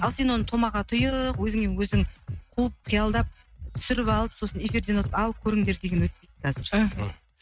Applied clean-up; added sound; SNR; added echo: neural mask model RNNoise.